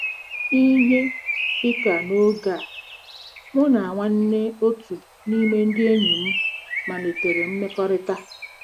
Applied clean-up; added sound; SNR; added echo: none; Bird; 7 dB; none.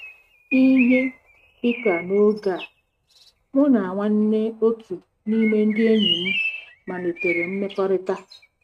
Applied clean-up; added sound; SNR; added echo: neural mask model RNNoise.